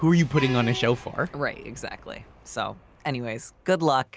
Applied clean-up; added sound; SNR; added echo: none; Truck; 16 dB; none.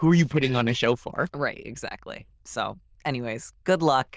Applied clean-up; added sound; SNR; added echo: neural diffusion model UNIVERSE++.